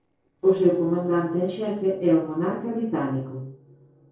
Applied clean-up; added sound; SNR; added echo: neural separator model SepFormer DNS4.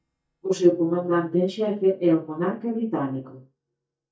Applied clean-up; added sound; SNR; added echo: neural mask model DeepFilterNet 3.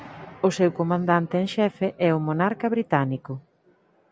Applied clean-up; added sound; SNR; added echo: none; none; none; none.